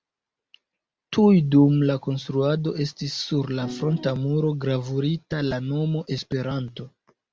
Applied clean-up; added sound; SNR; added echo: none; Piano; 12 dB; none.